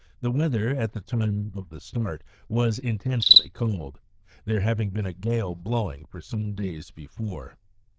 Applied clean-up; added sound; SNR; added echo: neural diffusion model UNIVERSE++.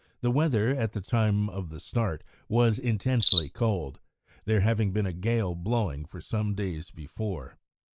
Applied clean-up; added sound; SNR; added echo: neural mask model Resemble Enhance denoiser.